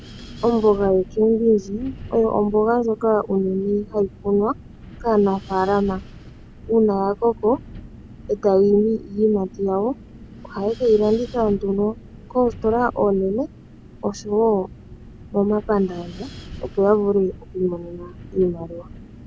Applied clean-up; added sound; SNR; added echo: none; Wind; 17 dB; none.